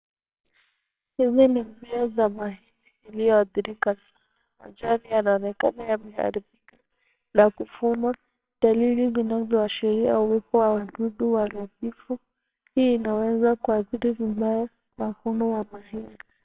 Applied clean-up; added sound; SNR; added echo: neural separator model SepFormer WHAMR!.